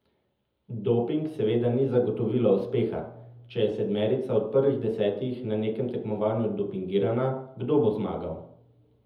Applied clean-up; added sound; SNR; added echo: none; none; none; reverberation time 0.7 s.